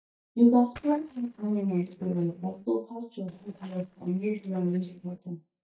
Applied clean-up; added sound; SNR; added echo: neural mask model DeepFilterNet 3.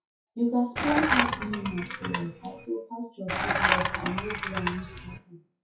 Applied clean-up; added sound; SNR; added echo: classical method WPE with log-MMSE.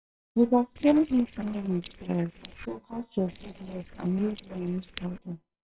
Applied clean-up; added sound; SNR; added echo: neural separator model SepFormer WHAMR!.